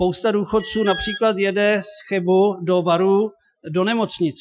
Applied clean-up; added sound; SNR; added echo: classical method Wiener filter.